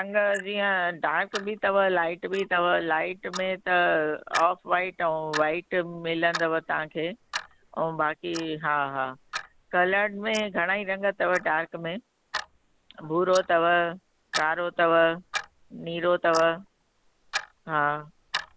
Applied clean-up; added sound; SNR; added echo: neural mask model Resemble Enhance denoiser.